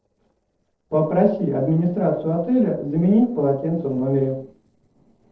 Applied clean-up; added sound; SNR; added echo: neural separator model SepFormer DNS4.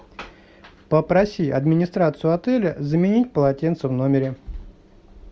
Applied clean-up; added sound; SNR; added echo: none; none; none; none.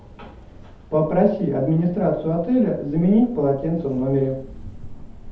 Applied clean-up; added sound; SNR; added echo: none; Cricket; 17 dB; reverberation time 0.6 s.